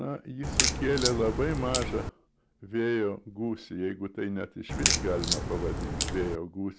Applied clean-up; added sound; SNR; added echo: none; Crack; -2 dB; none.